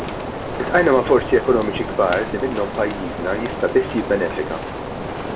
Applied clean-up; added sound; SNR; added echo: none; Rain; 6 dB; none.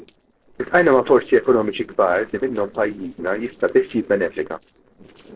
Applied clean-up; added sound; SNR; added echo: neural separator model SepFormer DNS4.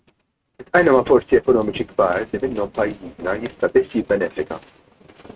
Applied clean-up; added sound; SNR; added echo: neural mask model RNNoise.